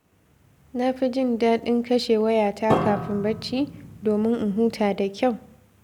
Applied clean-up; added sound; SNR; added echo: none; Piano; 6 dB; none.